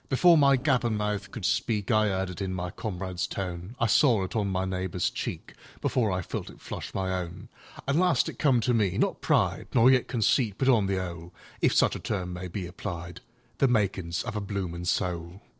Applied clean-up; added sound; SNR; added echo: neural separator model SepFormer DNS4.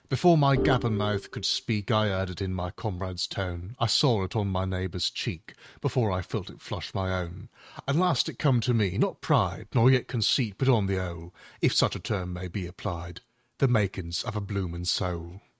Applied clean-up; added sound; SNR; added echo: neural mask model RNNoise.